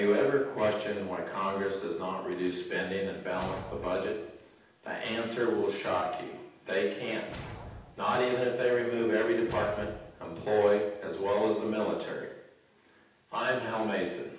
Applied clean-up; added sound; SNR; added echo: none; Whoosh, swoosh, swish; 16 dB; reverberation time 0.8 s.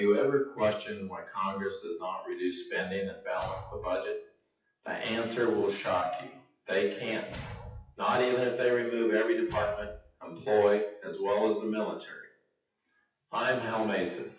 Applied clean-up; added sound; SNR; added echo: classical method WPE with log-MMSE.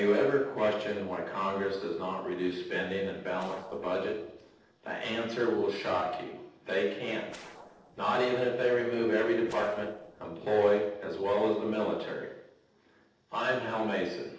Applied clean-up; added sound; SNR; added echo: neural separator model SepFormer DNS4.